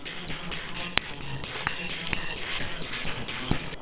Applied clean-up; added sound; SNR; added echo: neural separator model SepFormer WHAMR!.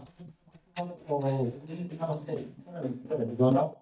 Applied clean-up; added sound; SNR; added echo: neural mask model DeepFilterNet 3.